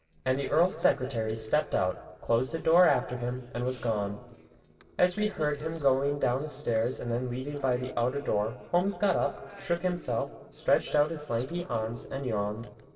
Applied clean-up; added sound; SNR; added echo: neural separator model SepFormer DNS4.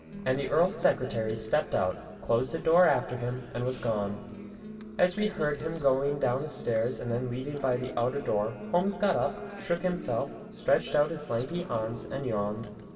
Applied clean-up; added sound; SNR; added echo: none; Acoustic guitar; 15 dB; reverberation time 1.8 s.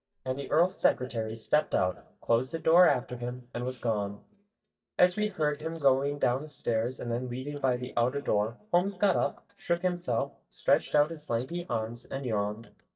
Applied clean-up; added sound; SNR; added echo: neural mask model DeepFilterNet 3.